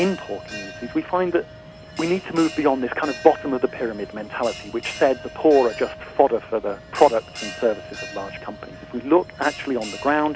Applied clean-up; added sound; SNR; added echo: none; Bell; 15 dB; none.